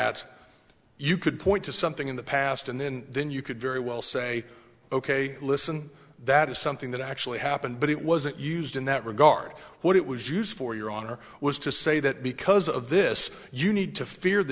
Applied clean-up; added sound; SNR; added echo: none; none; none; none.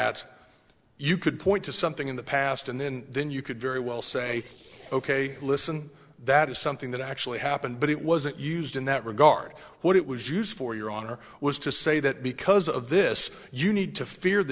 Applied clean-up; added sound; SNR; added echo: neural separator model SepFormer DNS4.